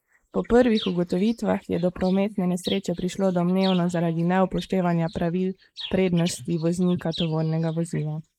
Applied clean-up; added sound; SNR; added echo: neural mask model Resemble Enhance denoiser.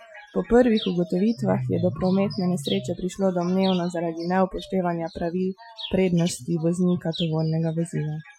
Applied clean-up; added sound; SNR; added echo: classical method Wiener filter.